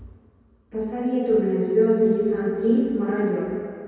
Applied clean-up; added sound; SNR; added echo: none; none; none; reverberation time 2.2 s.